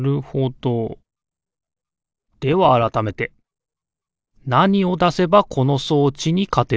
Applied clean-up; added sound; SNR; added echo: none; none; none; none.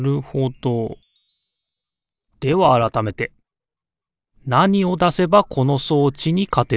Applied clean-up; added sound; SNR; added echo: none; Wind chime / Percussion; 18 dB; none.